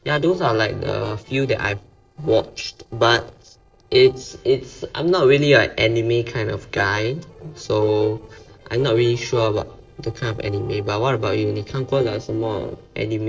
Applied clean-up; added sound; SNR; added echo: neural separator model SepFormer DNS4.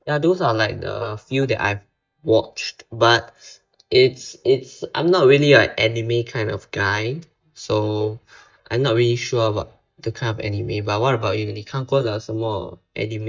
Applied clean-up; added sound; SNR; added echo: neural mask model DeepFilterNet 3.